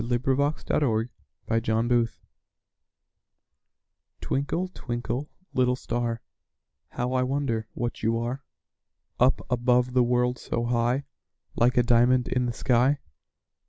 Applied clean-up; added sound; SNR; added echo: none; none; none; none.